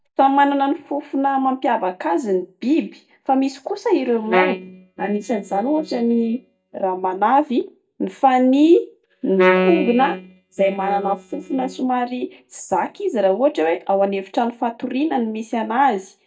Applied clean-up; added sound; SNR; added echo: neural mask model DeepFilterNet 3.